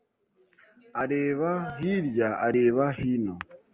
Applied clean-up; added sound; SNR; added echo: none; none; none; none.